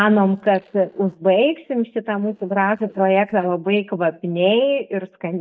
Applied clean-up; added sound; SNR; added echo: neural mask model DeepFilterNet 3.